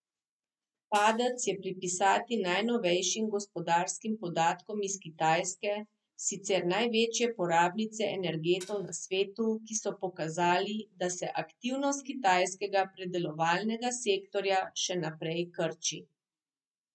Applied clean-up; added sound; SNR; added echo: neural mask model RNNoise.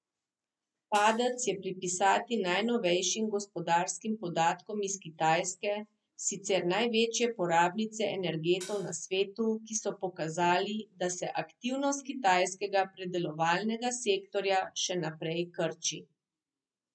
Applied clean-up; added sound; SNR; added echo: none; Hi-hat; 17 dB; none.